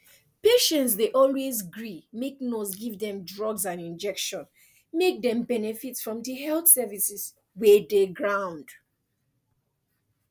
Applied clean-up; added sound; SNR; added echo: none; none; none; none.